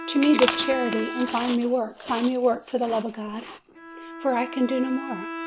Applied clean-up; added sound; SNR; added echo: none; Bowed string instrument + Chewing, mastication; 7 dB; none.